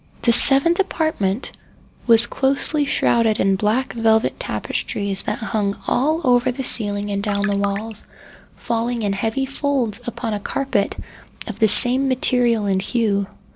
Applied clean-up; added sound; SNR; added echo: none; Trickle, dribble; 14 dB; none.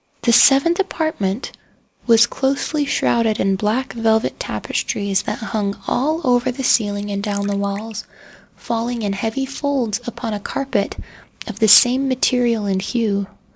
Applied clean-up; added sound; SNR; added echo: neural mask model Resemble Enhance denoiser.